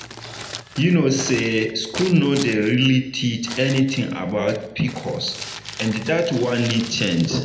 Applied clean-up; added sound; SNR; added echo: none; Crumpling, crinkling; 15 dB; reverberation time 0.7 s.